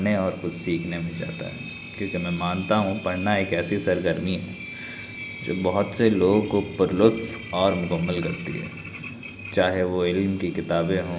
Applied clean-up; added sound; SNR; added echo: none; Engine; 15 dB; none.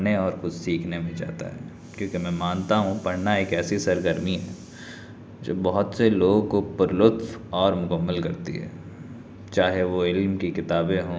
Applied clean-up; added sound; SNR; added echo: none; none; none; none.